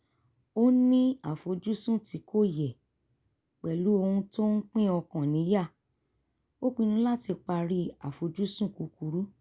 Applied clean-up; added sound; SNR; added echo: none; none; none; none.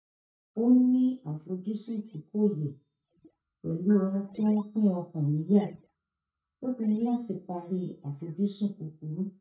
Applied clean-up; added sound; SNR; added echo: neural mask model DeepFilterNet 3.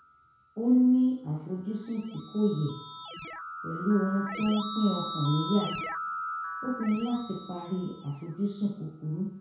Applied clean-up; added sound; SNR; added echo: none; Keyboard (musical); 10 dB; reverberation time 0.6 s.